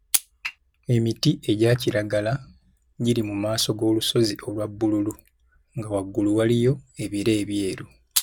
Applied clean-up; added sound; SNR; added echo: none; none; none; none.